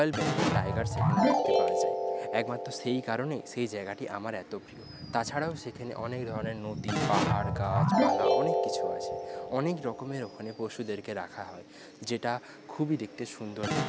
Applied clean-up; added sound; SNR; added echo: none; Keyboard (musical); -3 dB; none.